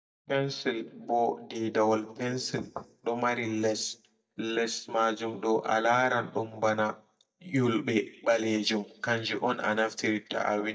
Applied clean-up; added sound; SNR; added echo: neural mask model DeepFilterNet 3.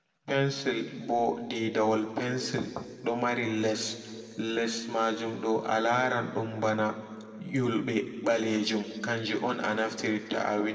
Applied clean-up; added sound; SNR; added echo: none; Knock / Wood; 13 dB; reverberation time 1.9 s.